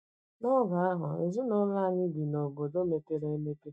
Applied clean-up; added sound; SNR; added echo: neural mask model DeepFilterNet 3.